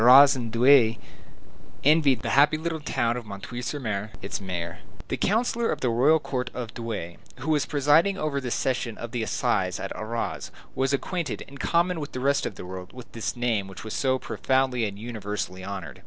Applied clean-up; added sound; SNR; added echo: none; none; none; none.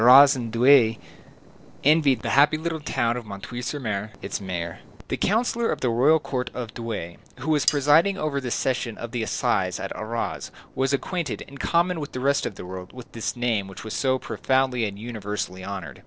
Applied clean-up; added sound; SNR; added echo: neural separator model SepFormer DNS4.